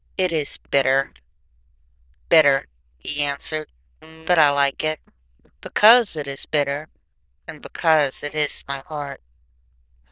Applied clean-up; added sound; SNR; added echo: neural diffusion model UNIVERSE++.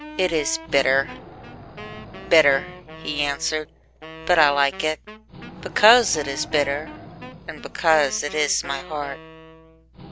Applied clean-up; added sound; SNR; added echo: none; Wind instrument, woodwind instrument + Wild animals; 15 dB; none.